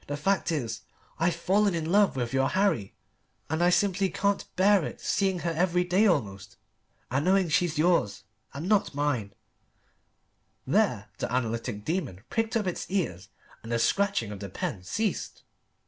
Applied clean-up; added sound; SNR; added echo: none; none; none; none.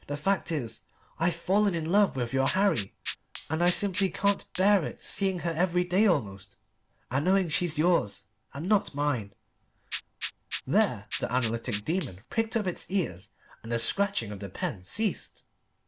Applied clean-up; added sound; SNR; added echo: none; Rattle (instrument); 4 dB; none.